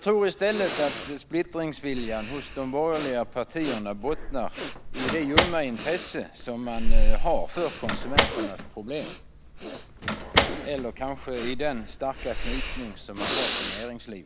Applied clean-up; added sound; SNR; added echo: none; Breathing + Slam; -4 dB; none.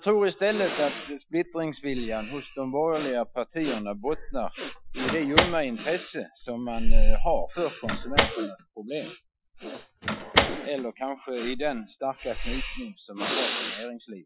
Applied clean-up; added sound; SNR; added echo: classical method Wiener filter.